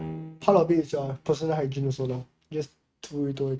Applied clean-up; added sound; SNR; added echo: neural mask model RNNoise.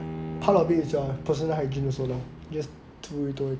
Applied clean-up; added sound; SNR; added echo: none; Bowed string instrument; 11 dB; none.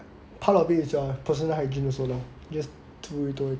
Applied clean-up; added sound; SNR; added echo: none; none; none; none.